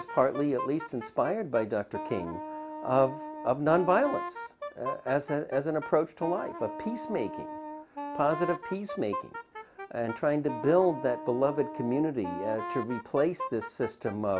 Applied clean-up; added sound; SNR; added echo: none; Wind instrument, woodwind instrument; 10 dB; none.